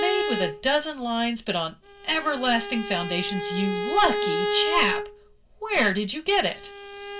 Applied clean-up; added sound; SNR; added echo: none; Bowed string instrument; 5 dB; reverberation time 0.2 s.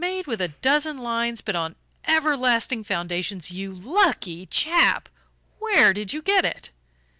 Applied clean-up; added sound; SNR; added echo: none; none; none; none.